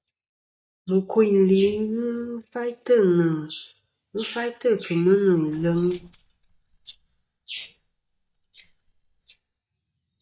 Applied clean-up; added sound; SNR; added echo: neural mask model DeepFilterNet 3.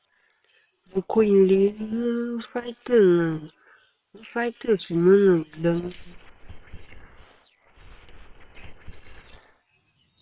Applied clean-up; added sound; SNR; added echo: neural separator model SepFormer WHAM!.